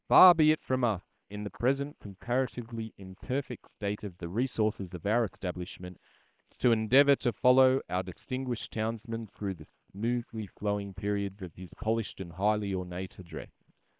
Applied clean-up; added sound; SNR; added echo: neural separator model SepFormer WHAM!.